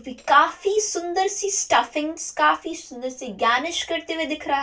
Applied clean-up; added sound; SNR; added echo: neural separator model SepFormer DNS4.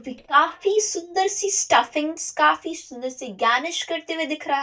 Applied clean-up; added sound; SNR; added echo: neural mask model DeepFilterNet 3.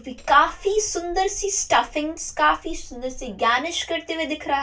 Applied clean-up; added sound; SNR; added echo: none; Hammer; 16 dB; reverberation time 0.2 s.